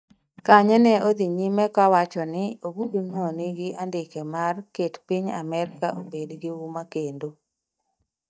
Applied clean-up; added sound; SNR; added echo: neural mask model DeepFilterNet 3.